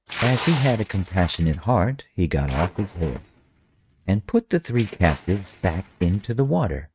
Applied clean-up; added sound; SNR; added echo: neural mask model RNNoise.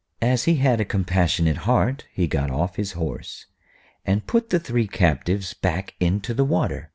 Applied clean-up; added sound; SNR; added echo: none; none; none; none.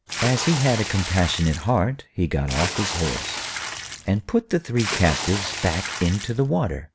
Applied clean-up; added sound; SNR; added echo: none; Water / Splash, splatter; 7 dB; none.